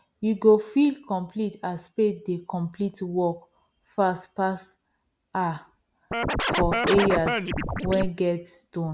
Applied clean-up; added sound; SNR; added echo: none; Scratching (performance technique); 0 dB; none.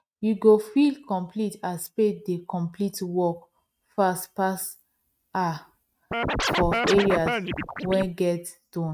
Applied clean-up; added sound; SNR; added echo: neural mask model RNNoise.